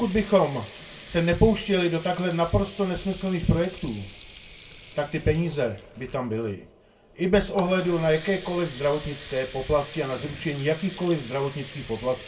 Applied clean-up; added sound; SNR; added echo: none; Water tap, faucet; 14 dB; reverberation time 0.2 s.